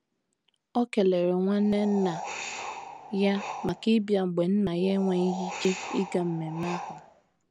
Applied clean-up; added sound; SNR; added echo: none; Wind; 11 dB; none.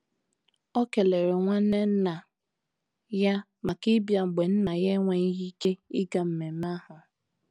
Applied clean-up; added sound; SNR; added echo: none; none; none; none.